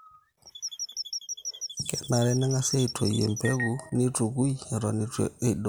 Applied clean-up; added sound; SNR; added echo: none; Squeak / Chirp, tweet; 9 dB; none.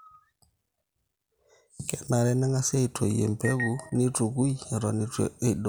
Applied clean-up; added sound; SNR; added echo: none; none; none; none.